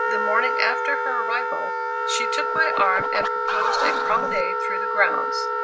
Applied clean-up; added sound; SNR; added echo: none; Scratching (performance technique) + Wind instrument, woodwind instrument; -3 dB; none.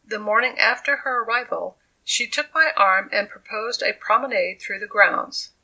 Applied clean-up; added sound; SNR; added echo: none; none; none; none.